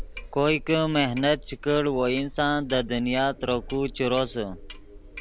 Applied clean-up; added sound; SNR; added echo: none; Clock; 14 dB; none.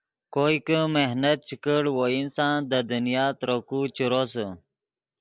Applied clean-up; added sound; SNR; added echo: none; none; none; none.